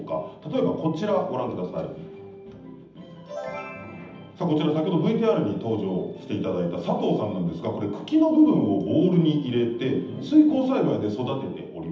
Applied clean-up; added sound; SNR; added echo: none; none; none; reverberation time 0.8 s.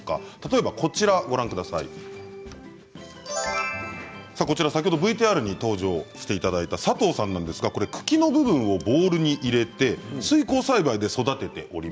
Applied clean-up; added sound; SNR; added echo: none; none; none; none.